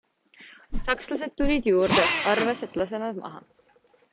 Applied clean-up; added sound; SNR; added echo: none; Drill + Whoosh, swoosh, swish; 3 dB; none.